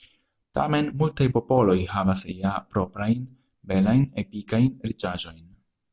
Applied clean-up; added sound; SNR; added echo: none; none; none; none.